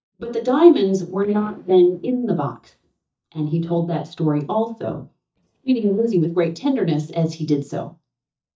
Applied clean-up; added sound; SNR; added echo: neural mask model DeepFilterNet 3.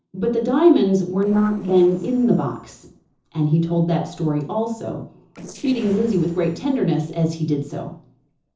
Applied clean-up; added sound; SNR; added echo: neural separator model SepFormer DNS4.